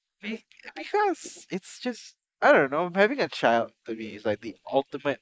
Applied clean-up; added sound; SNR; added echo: neural mask model Resemble Enhance denoiser.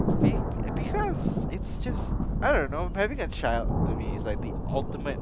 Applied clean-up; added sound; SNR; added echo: none; Thunder; -4 dB; none.